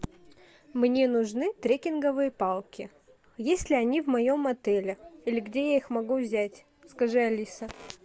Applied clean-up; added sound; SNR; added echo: none; none; none; none.